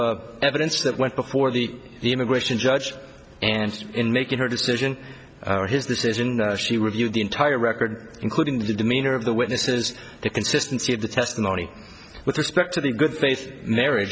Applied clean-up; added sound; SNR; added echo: none; none; none; none.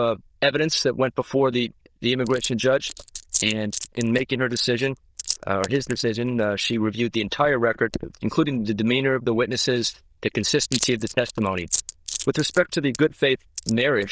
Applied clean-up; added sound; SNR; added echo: neural diffusion model UNIVERSE++.